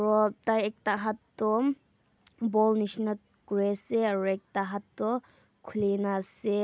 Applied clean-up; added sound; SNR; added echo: none; none; none; none.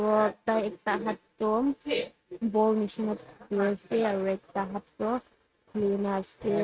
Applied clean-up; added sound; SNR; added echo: neural mask model RNNoise.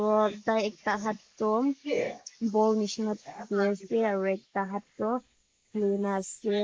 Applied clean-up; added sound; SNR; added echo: neural mask model Resemble Enhance denoiser.